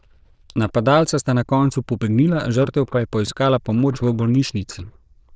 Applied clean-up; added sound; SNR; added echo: neural diffusion model UNIVERSE++.